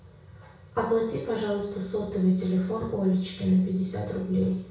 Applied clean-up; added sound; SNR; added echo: none; none; none; reverberation time 0.6 s.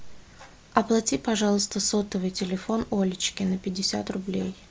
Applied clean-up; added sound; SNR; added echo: none; none; none; none.